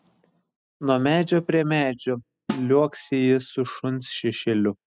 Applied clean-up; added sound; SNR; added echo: classical method spectral subtraction.